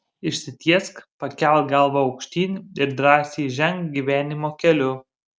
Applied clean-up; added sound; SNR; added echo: none; none; none; none.